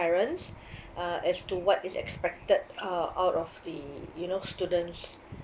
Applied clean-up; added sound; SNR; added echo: none; none; none; none.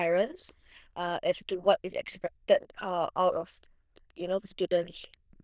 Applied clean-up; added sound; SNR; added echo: neural diffusion model UNIVERSE++.